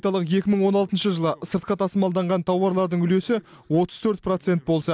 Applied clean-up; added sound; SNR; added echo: none; none; none; none.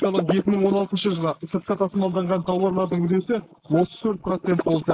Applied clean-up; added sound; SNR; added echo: neural mask model Resemble Enhance denoiser.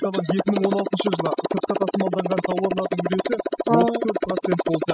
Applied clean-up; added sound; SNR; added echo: classical method spectral subtraction.